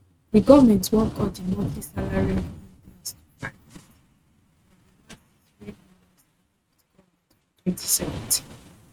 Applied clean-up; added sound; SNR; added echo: neural mask model RNNoise.